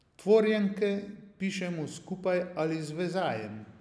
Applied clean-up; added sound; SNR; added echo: none; none; none; none.